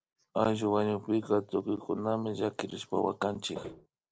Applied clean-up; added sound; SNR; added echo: neural separator model SepFormer DNS4.